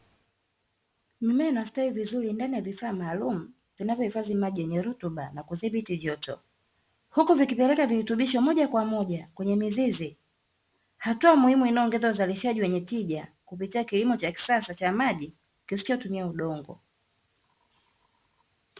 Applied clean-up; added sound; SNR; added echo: none; none; none; none.